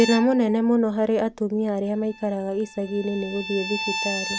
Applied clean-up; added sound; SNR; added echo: none; Bowed string instrument; 11 dB; none.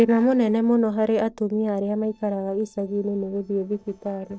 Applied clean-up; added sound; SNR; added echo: neural separator model SepFormer DNS4.